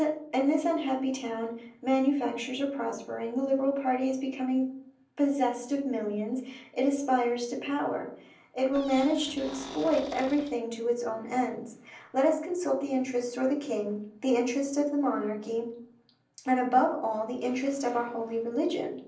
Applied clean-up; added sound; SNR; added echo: neural separator model SepFormer DNS4.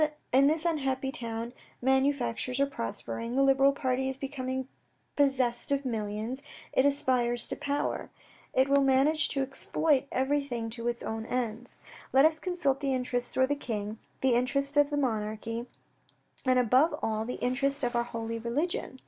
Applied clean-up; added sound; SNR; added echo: none; none; none; none.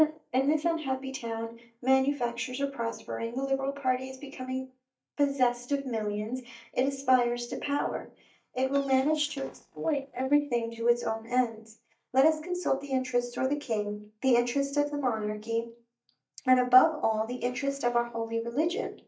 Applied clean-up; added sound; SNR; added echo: neural mask model DeepFilterNet 3.